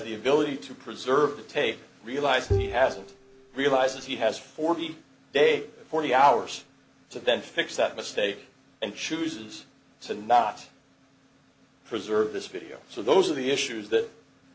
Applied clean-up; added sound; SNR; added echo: none; Bowed string instrument; 5 dB; none.